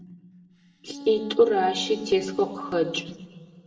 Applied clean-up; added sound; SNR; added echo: none; Wind instrument, woodwind instrument; 15 dB; reverberation time 1.0 s.